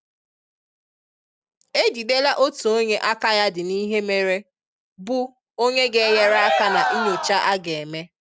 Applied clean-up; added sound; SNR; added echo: none; Cheering; 2 dB; none.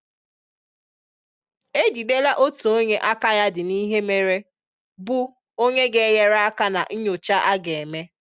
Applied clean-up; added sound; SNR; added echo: none; none; none; none.